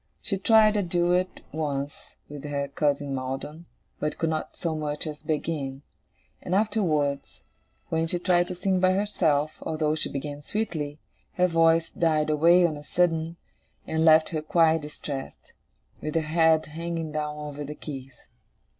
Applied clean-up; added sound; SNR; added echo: neural separator model SepFormer DNS4.